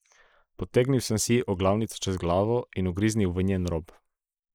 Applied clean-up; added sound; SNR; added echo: neural mask model Resemble Enhance denoiser.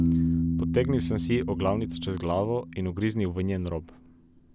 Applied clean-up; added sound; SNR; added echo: none; Piano; 1 dB; none.